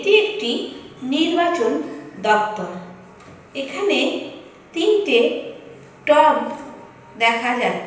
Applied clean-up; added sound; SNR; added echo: none; none; none; reverberation time 0.9 s.